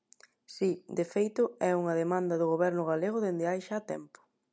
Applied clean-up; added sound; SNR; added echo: none; none; none; none.